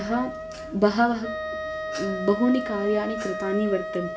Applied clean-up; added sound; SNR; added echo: none; Wind instrument, woodwind instrument; 7 dB; reverberation time 0.5 s.